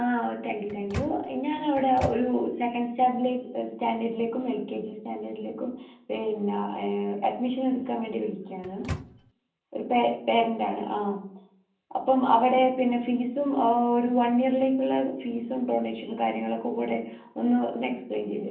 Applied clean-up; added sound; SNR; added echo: none; Microwave oven; 11 dB; reverberation time 0.6 s.